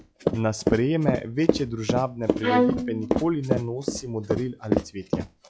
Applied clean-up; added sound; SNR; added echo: classical method log-MMSE.